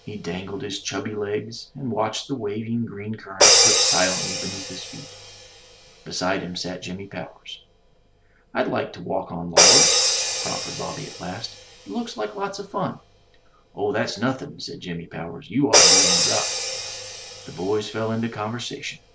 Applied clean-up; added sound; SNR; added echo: none; Crash cymbal; -4 dB; none.